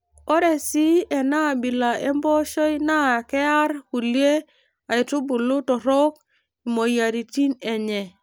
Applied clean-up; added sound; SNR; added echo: none; none; none; none.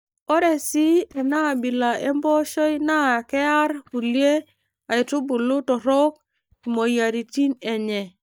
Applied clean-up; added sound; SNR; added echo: neural mask model DeepFilterNet 3.